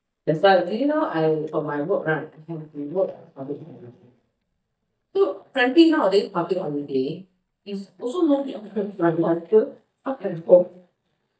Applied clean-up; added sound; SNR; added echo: neural mask model DeepFilterNet 3.